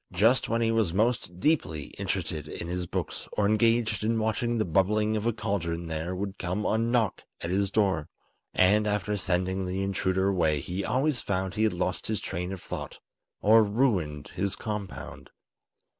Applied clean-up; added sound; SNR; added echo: none; none; none; none.